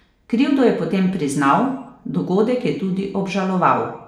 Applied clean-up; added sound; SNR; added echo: none; none; none; reverberation time 0.7 s.